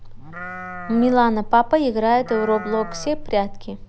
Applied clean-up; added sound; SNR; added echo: none; Livestock, farm animals, working animals; 11 dB; none.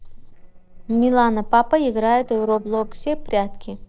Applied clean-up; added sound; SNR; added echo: neural separator model SepFormer DNS4.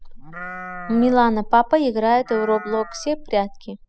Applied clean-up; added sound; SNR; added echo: classical method spectral subtraction.